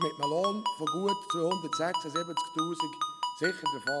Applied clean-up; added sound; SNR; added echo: none; Ringtone; 0 dB; none.